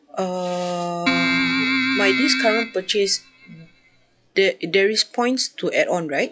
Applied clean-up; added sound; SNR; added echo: classical method log-MMSE.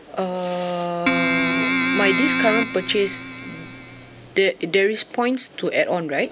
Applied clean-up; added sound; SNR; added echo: none; Keyboard (musical); 0 dB; none.